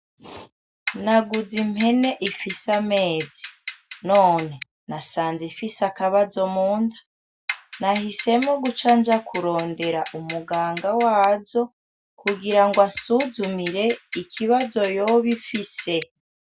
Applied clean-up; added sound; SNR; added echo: none; Clock; 14 dB; none.